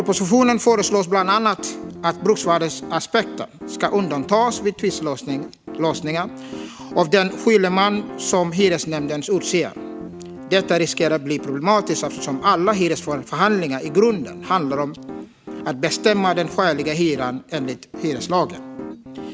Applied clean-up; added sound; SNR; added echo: none; Piano; 13 dB; none.